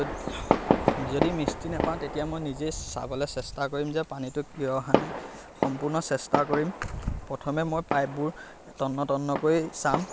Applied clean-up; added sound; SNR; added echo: none; Fireworks; 2 dB; none.